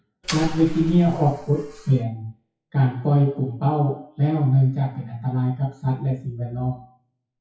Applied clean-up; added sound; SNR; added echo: classical method WPE with log-MMSE.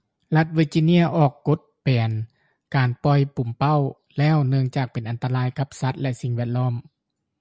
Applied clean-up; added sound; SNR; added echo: none; none; none; none.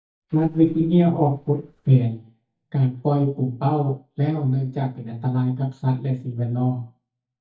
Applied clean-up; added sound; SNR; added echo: neural mask model DeepFilterNet 3.